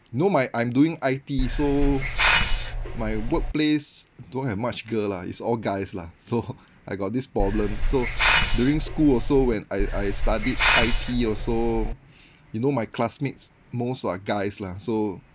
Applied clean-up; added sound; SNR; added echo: none; Hiss; -2 dB; none.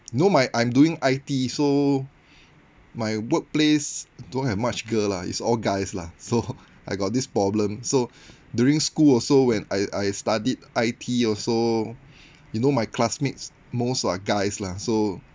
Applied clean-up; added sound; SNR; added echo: none; none; none; none.